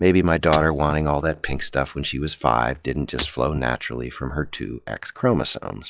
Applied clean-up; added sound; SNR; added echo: classical method log-MMSE.